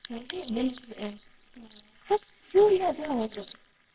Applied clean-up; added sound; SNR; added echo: neural separator model SepFormer WHAMR!.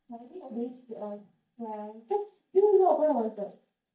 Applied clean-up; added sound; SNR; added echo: neural mask model DeepFilterNet 3.